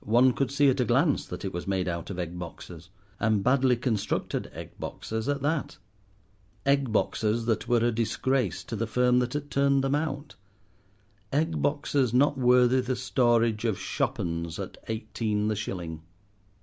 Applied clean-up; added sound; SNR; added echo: none; none; none; none.